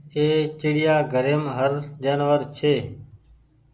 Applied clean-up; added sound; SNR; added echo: none; none; none; none.